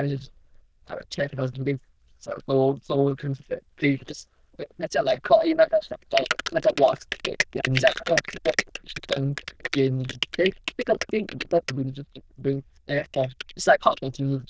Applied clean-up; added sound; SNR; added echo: neural diffusion model UNIVERSE++.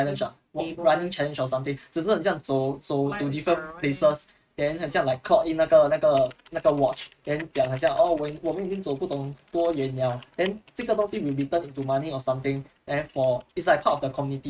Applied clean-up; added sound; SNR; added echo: neural mask model RNNoise.